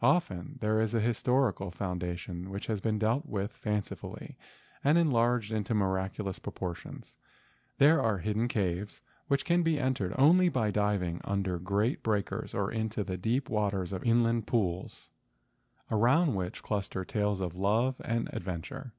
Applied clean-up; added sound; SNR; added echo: none; none; none; none.